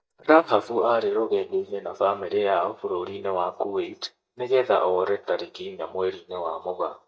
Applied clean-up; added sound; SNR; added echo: neural mask model DeepFilterNet 3.